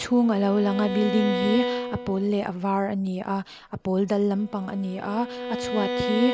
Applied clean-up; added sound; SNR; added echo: none; Bowed string instrument; 7 dB; none.